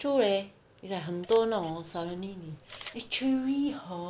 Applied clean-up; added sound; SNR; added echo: none; Camera; 18 dB; none.